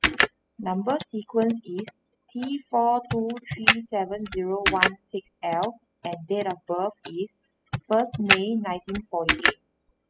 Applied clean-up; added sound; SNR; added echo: classical method spectral subtraction.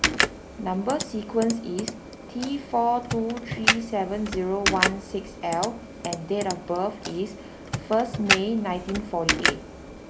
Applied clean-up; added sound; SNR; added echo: none; Computer keyboard; 1 dB; none.